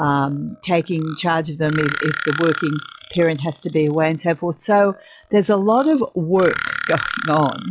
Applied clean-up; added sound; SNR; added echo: classical method log-MMSE.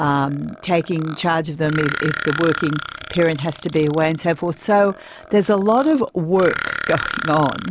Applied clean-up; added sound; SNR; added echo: none; Burping, eructation; 10 dB; none.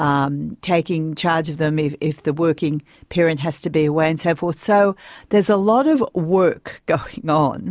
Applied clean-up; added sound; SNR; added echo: none; none; none; none.